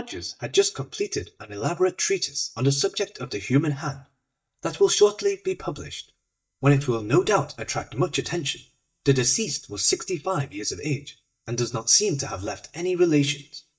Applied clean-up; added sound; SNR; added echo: neural mask model DeepFilterNet 3.